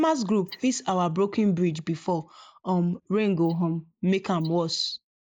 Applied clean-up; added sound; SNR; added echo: neural mask model Resemble Enhance denoiser.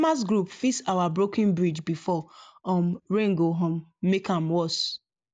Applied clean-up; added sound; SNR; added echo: none; none; none; none.